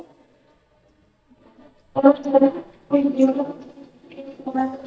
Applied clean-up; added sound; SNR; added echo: neural mask model DeepFilterNet 3.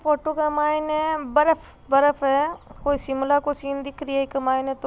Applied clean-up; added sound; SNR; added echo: none; none; none; none.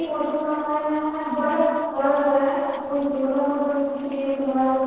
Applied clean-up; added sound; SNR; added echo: neural separator model SepFormer DNS4.